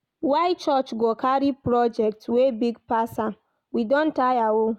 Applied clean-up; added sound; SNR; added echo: none; none; none; none.